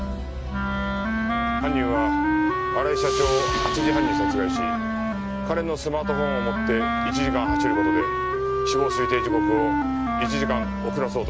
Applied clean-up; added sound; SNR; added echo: none; Wind instrument, woodwind instrument; -3 dB; none.